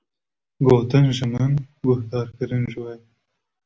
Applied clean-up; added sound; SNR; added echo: none; none; none; none.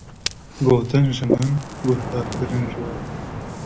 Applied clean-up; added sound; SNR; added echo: none; Ocean; 6 dB; none.